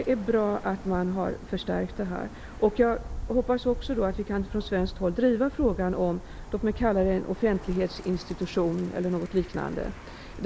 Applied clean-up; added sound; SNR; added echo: none; Bird; 11 dB; none.